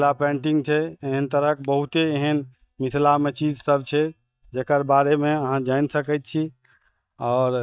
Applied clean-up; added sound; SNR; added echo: neural mask model DeepFilterNet 3.